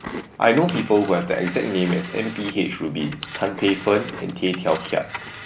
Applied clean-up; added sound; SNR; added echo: none; Telephone + Chewing, mastication; 13 dB; none.